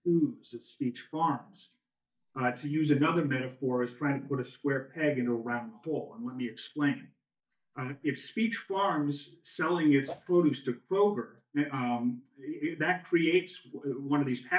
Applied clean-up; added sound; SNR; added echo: neural mask model DeepFilterNet 3.